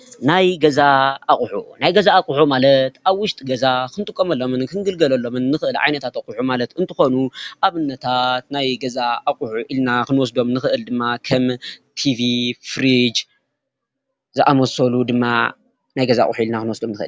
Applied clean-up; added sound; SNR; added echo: none; none; none; none.